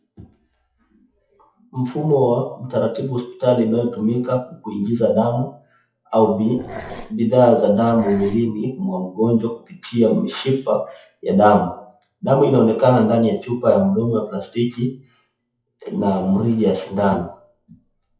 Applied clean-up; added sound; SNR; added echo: classical method WPE with log-MMSE.